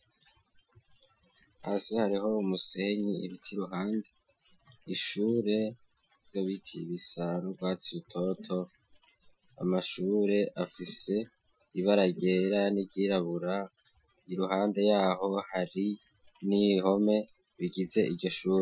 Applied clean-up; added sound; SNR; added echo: classical method Wiener filter.